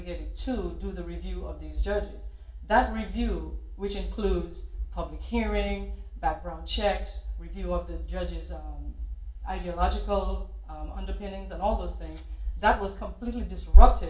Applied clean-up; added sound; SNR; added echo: none; none; none; reverberation time 0.3 s.